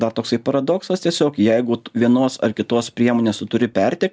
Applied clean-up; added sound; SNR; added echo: none; none; none; none.